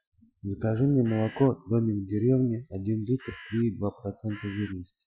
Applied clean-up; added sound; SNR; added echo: classical method Wiener filter.